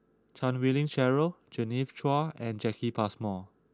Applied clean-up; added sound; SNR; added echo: none; none; none; none.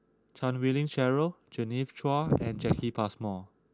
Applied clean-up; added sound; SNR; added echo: none; Wind; 0 dB; none.